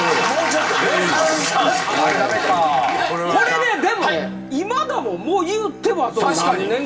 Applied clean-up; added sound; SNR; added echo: none; Bowed string instrument; 19 dB; reverberation time 1.4 s.